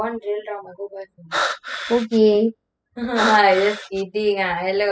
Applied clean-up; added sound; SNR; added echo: classical method spectral subtraction.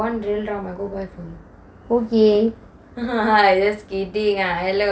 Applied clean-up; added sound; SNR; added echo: none; none; none; none.